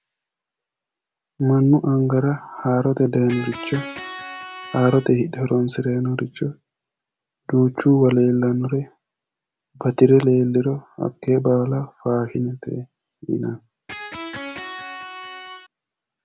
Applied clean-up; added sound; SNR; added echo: none; Electric guitar; 12 dB; none.